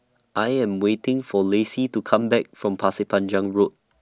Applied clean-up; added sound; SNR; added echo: none; none; none; none.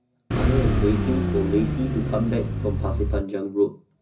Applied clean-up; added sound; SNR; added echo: none; Car; -3 dB; reverberation time 0.4 s.